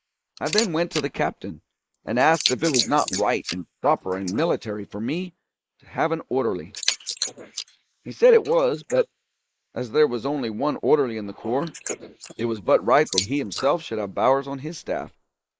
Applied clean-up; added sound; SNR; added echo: neural mask model Resemble Enhance denoiser.